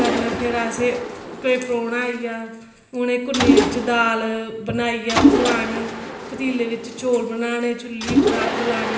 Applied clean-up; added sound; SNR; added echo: none; Mechanisms; 0 dB; reverberation time 0.9 s.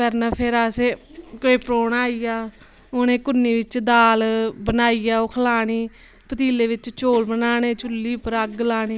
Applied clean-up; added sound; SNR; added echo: none; none; none; none.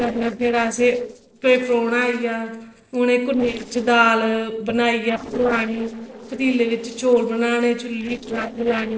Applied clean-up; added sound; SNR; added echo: neural separator model SepFormer DNS4.